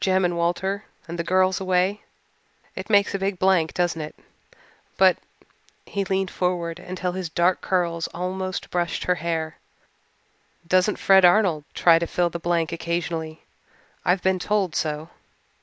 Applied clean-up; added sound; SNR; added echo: none; none; none; none.